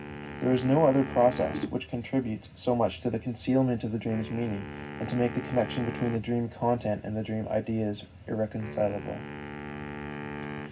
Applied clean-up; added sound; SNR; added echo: none; Wind instrument, woodwind instrument; 12 dB; reverberation time 0.4 s.